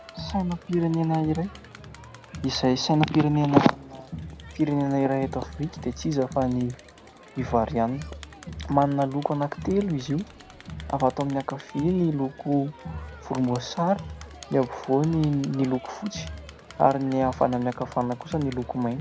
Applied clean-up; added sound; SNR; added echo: none; Crowd; 15 dB; none.